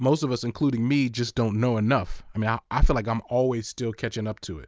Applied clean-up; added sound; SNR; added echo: none; none; none; none.